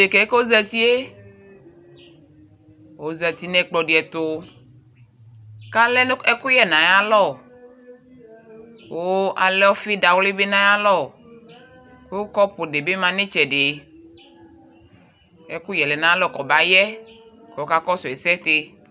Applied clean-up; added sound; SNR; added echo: none; none; none; none.